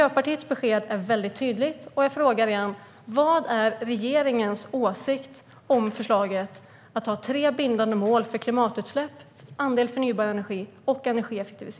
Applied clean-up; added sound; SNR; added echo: none; none; none; none.